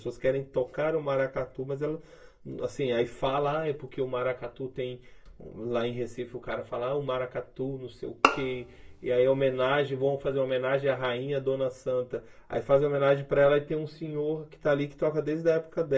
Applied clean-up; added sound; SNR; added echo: none; Bowed string instrument; 3 dB; reverberation time 0.2 s.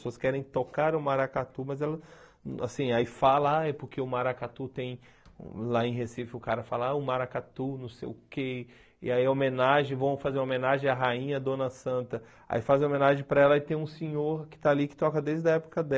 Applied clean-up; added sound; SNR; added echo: none; none; none; none.